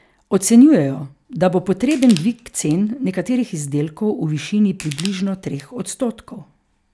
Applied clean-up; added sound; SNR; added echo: none; Crushing; 18 dB; none.